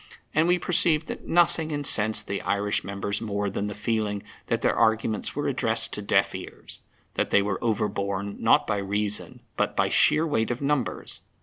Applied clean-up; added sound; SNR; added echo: none; none; none; none.